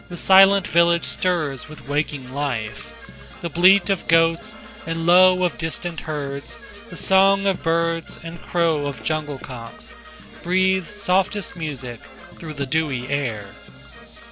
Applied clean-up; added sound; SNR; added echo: none; Brass instrument / Percussion; 17 dB; none.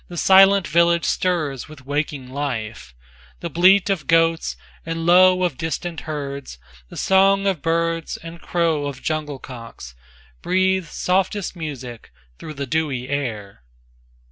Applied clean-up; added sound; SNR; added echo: none; none; none; none.